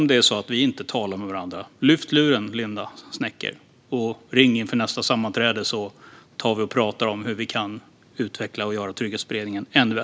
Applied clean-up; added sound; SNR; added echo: none; none; none; none.